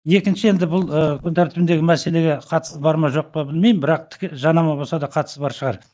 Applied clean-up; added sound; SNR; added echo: neural mask model DeepFilterNet 3.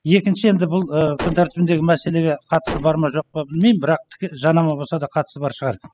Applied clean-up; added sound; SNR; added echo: classical method spectral subtraction.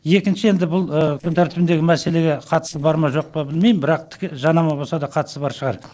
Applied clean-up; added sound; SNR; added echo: neural separator model SepFormer DNS4.